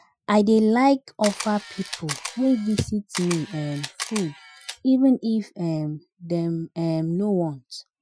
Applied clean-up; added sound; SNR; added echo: classical method Wiener filter.